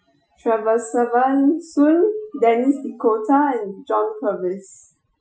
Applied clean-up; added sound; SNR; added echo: classical method Wiener filter.